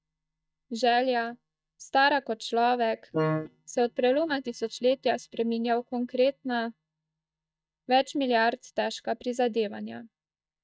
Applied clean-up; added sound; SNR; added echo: neural mask model DeepFilterNet 3.